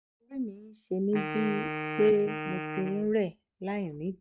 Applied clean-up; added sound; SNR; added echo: neural mask model RNNoise.